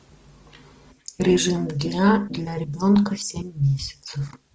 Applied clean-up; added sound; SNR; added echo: none; none; none; none.